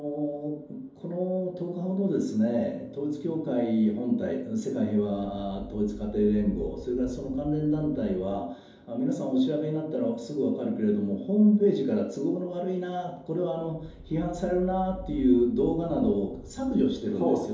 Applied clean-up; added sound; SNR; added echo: none; Thunder / Wind; 16 dB; reverberation time 2.8 s.